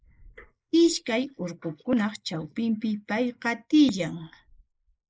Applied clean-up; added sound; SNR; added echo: neural mask model Resemble Enhance denoiser.